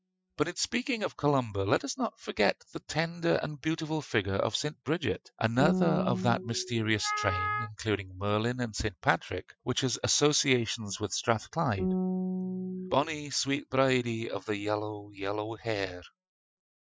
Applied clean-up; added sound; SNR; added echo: classical method Wiener filter.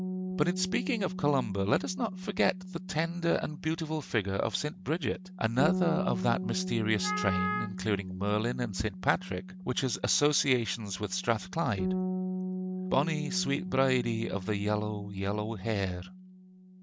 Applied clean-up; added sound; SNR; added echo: none; Wind instrument, woodwind instrument + Bass guitar; 6 dB; none.